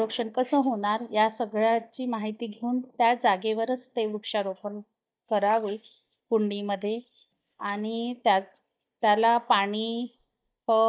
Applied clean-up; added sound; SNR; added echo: neural mask model DeepFilterNet 3.